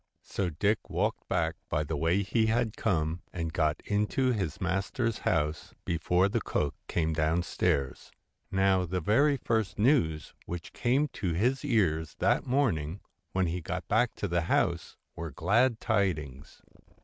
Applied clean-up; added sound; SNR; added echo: neural mask model RNNoise.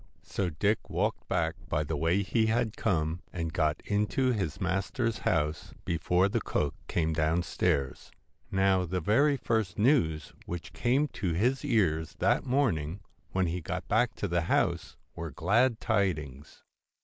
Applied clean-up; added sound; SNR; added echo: neural mask model Resemble Enhance denoiser.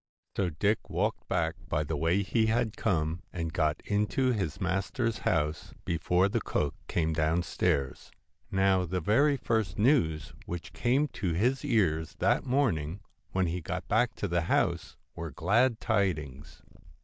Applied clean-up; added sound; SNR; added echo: neural mask model DeepFilterNet 3.